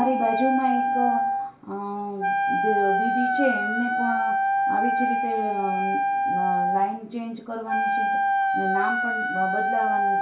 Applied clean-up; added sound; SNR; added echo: none; Wind instrument, woodwind instrument; -5 dB; reverberation time 0.3 s.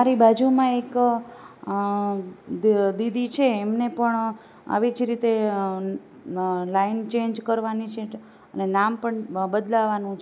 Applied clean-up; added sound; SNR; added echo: none; none; none; none.